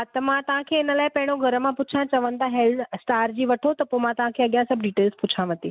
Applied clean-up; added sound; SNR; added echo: none; none; none; none.